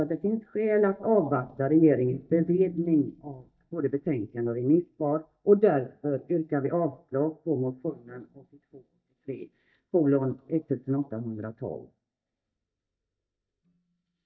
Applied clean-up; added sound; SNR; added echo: neural mask model DeepFilterNet 3.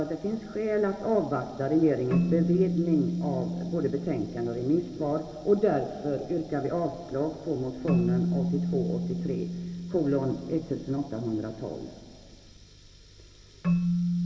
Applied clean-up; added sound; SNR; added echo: none; Keyboard (musical); 3 dB; reverberation time 2.4 s.